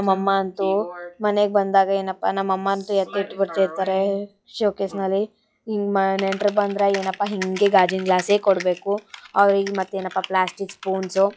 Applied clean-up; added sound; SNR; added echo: classical method log-MMSE.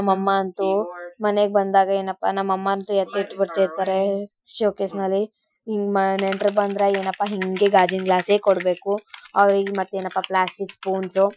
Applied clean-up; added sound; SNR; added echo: classical method Wiener filter.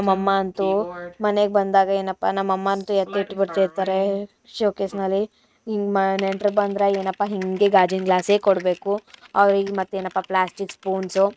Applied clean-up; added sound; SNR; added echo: neural mask model RNNoise.